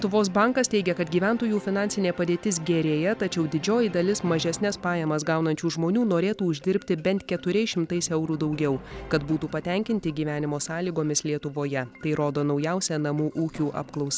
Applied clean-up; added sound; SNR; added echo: none; none; none; none.